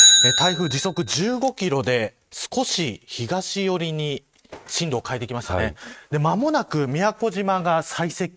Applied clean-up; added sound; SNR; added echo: neural mask model RNNoise.